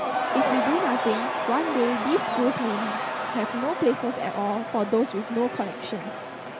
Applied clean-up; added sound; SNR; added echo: none; Crowd / Cheering; 2 dB; none.